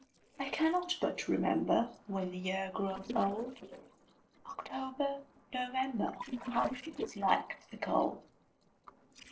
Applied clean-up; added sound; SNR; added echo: neural separator model SepFormer DNS4.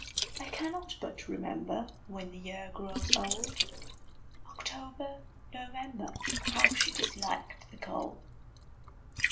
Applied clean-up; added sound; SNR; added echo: none; Liquid; -3 dB; reverberation time 0.3 s.